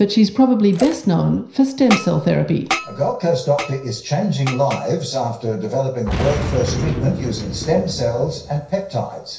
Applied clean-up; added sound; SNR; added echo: none; Boom; 9 dB; reverberation time 0.5 s.